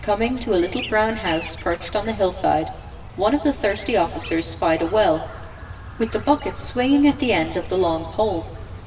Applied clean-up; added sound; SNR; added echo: none; Chirp, tweet; 13 dB; reverberation time 1.3 s.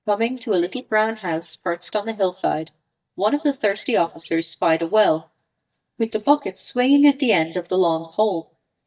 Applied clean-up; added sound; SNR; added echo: neural mask model DeepFilterNet 3.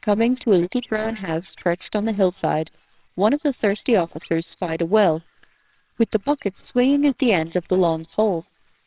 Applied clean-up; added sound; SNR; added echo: neural separator model SepFormer WHAMR!.